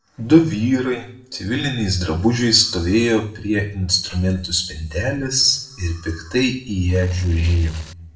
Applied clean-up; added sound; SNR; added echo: neural separator model SepFormer DNS4.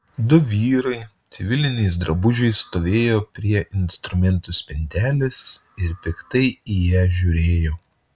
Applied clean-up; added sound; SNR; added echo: none; none; none; none.